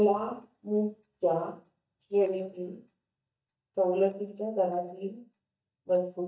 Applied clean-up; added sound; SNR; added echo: neural mask model DeepFilterNet 3.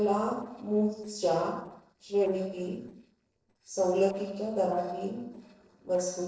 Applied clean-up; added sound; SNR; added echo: neural separator model SepFormer DNS4.